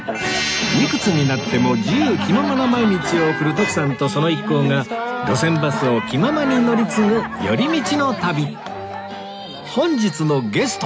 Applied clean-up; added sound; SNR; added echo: none; none; none; none.